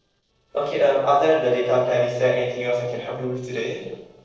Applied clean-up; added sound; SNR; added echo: neural separator model SepFormer DNS4.